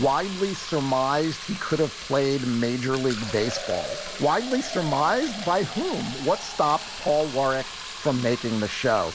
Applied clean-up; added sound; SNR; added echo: none; Fill (with liquid); 10 dB; none.